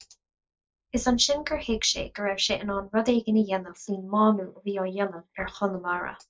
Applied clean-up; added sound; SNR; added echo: neural mask model Resemble Enhance denoiser.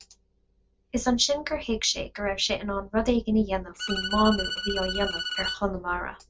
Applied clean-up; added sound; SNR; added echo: none; Bowed string instrument; 5 dB; none.